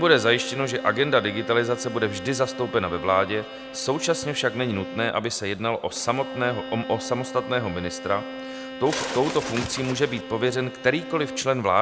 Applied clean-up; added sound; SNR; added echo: none; Bird + Bowed string instrument; 11 dB; none.